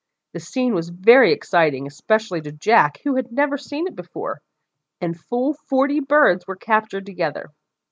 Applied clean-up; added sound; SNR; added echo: none; none; none; none.